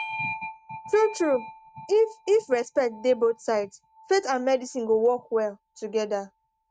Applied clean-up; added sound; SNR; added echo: neural mask model RNNoise.